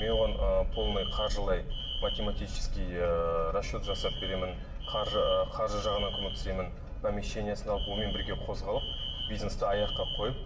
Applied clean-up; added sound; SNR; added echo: none; Alarm; 11 dB; reverberation time 0.7 s.